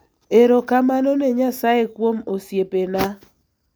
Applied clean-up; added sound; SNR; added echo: none; none; none; none.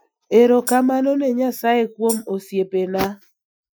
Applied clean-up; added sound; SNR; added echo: classical method Wiener filter.